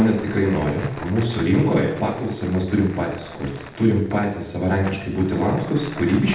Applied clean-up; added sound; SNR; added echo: none; Crumpling, crinkling; 17 dB; reverberation time 0.8 s.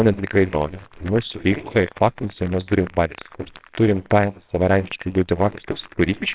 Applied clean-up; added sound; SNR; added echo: neural separator model SepFormer WHAMR!.